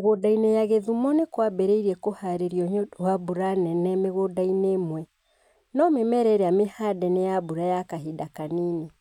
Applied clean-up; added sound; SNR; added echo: none; none; none; none.